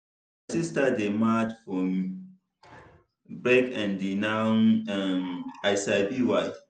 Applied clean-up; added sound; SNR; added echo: none; none; none; none.